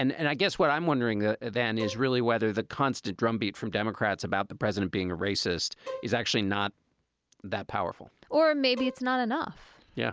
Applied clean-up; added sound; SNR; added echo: none; Bowed string instrument; 15 dB; none.